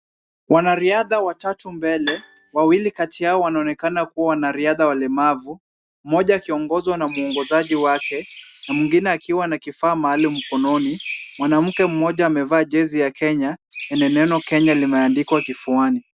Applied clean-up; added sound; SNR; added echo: none; Bowed string instrument + Chirp, tweet; 13 dB; none.